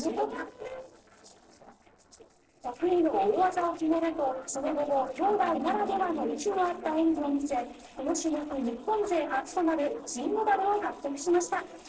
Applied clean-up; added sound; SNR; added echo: neural separator model SepFormer DNS4.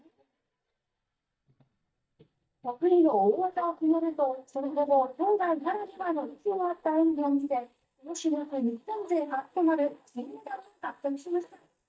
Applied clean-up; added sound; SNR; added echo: neural mask model DeepFilterNet 3.